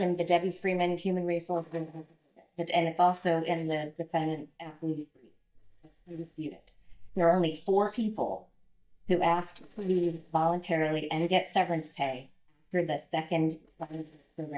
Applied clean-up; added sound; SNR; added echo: neural mask model DeepFilterNet 3.